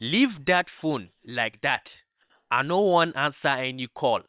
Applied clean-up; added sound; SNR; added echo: neural separator model SepFormer WHAM!.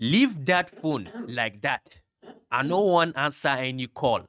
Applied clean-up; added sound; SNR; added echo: neural mask model RNNoise.